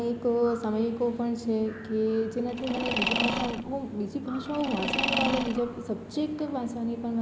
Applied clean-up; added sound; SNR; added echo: none; Mechanisms; 2 dB; none.